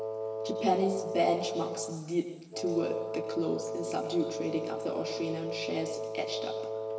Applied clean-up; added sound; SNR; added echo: none; Wind instrument, woodwind instrument; 3 dB; reverberation time 1.4 s.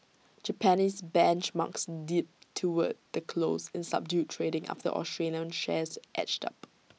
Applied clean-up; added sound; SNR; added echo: none; none; none; none.